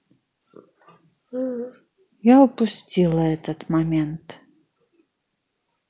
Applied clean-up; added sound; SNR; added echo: none; none; none; none.